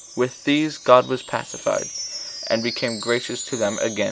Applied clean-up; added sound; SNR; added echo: none; Wind chime; 12 dB; none.